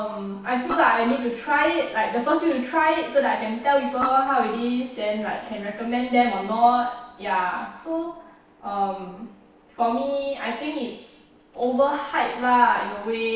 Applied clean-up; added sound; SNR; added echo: neural separator model SepFormer DNS4.